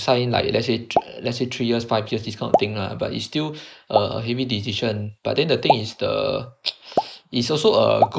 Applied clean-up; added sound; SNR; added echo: neural mask model Resemble Enhance denoiser.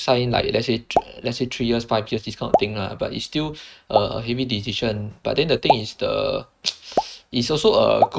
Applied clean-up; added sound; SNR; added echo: neural mask model RNNoise.